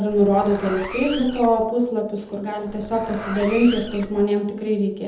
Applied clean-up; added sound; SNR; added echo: none; Zipper (clothing); 14 dB; reverberation time 0.7 s.